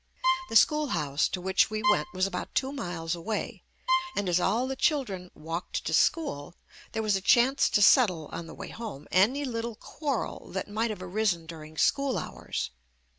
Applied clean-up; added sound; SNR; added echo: none; Bowed string instrument; 4 dB; none.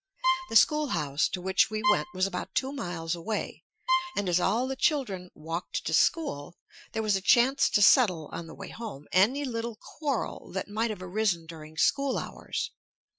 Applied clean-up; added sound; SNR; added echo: classical method Wiener filter.